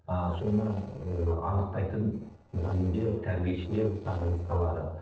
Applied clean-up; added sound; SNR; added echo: neural separator model SepFormer DNS4.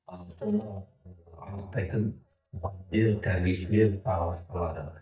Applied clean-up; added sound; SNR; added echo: neural mask model DeepFilterNet 3.